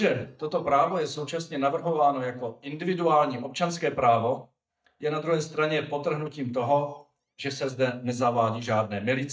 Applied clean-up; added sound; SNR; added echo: neural mask model DeepFilterNet 3.